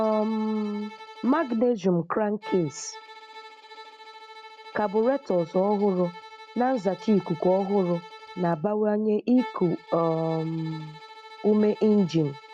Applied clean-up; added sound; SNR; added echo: none; Bowed string instrument; 19 dB; none.